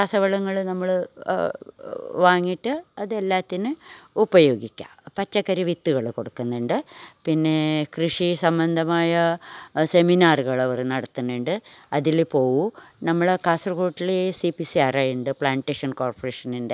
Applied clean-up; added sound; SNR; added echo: none; none; none; none.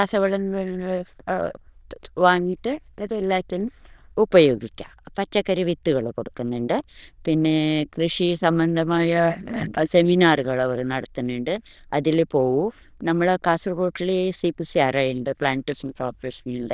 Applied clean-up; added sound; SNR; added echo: neural diffusion model UNIVERSE++.